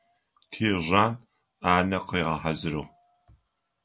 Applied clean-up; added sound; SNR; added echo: none; none; none; none.